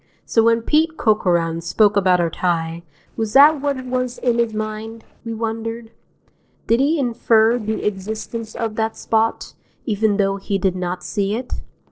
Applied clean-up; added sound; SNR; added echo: neural separator model SepFormer DNS4.